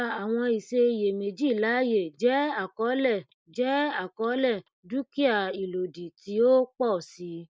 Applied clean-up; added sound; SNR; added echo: neural mask model Resemble Enhance denoiser.